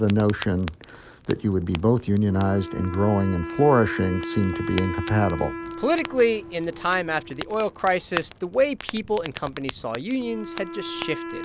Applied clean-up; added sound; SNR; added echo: none; Fire + Wind instrument, woodwind instrument; 10 dB; none.